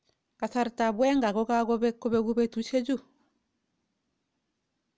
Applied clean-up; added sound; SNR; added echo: none; none; none; none.